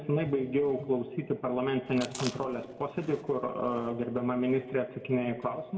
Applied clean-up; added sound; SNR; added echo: none; Chewing, mastication; 17 dB; reverberation time 1.2 s.